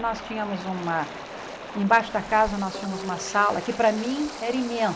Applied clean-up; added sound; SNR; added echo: none; Waves, surf + Guitar; 11 dB; none.